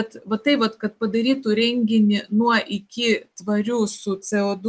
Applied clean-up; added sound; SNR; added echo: none; none; none; none.